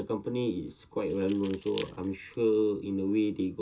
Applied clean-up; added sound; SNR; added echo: none; Keys jangling; 17 dB; reverberation time 0.2 s.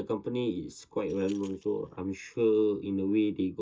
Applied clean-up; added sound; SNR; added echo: neural mask model DeepFilterNet 3.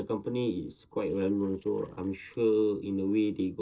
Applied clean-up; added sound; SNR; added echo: neural separator model SepFormer DNS4.